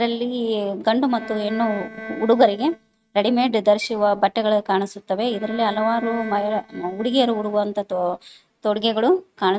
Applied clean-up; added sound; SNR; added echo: neural mask model RNNoise.